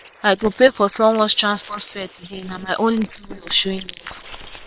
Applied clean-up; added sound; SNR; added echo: neural separator model SepFormer WHAM!.